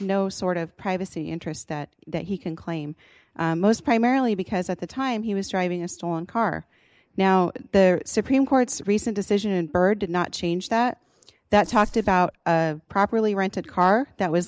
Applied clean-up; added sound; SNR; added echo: neural mask model Resemble Enhance denoiser.